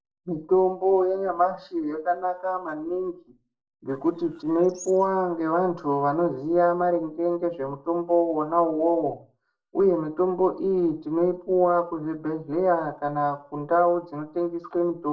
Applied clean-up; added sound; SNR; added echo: neural separator model SepFormer DNS4.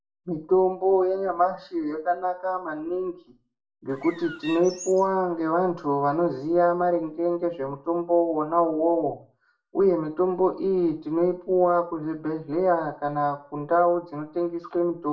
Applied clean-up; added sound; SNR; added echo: none; Bird; 16 dB; reverberation time 0.4 s.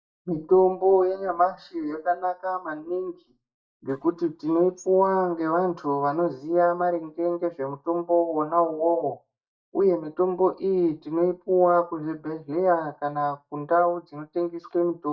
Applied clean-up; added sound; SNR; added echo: neural mask model DeepFilterNet 3.